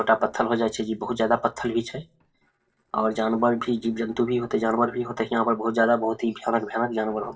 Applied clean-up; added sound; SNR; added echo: neural separator model SepFormer DNS4.